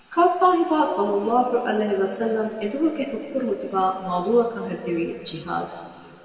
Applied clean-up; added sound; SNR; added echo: none; none; none; reverberation time 2.2 s.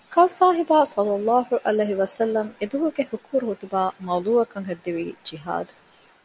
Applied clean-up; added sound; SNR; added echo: none; none; none; none.